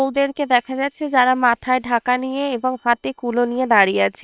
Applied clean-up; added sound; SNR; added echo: neural separator model SepFormer WHAM!.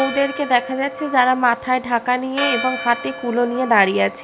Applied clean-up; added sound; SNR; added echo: none; Church bell; 10 dB; none.